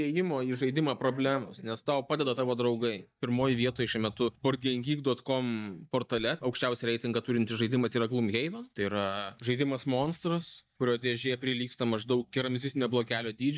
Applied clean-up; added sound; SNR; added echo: neural mask model DeepFilterNet 3.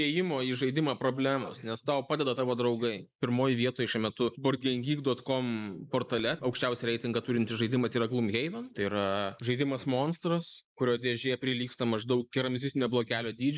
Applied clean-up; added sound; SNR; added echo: neural mask model Resemble Enhance denoiser.